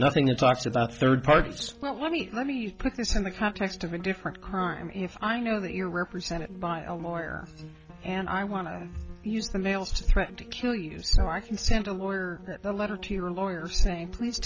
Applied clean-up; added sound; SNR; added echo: neural separator model SepFormer DNS4.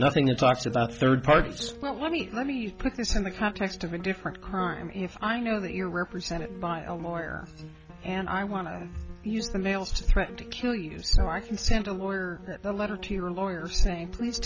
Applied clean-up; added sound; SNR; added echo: none; Piano; 17 dB; none.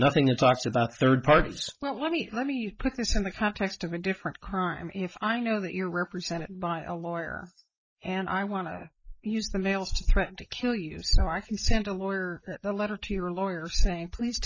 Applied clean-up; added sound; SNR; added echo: neural mask model Resemble Enhance denoiser.